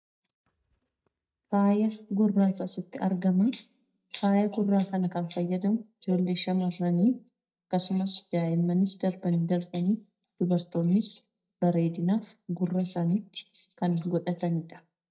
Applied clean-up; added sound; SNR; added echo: neural mask model DeepFilterNet 3.